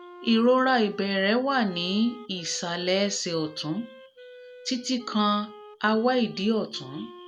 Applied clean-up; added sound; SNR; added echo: none; Wind instrument, woodwind instrument; 20 dB; none.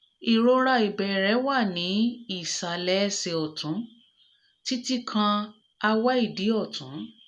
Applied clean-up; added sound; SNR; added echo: none; none; none; none.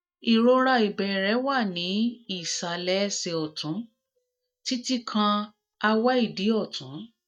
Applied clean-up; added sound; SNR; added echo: neural mask model DeepFilterNet 3.